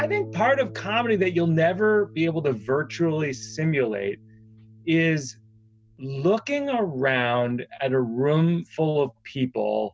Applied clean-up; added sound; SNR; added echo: none; Harp; 20 dB; none.